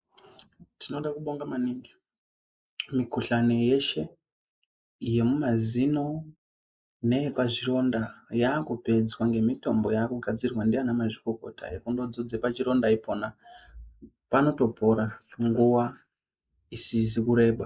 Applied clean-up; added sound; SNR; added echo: neural mask model Resemble Enhance denoiser.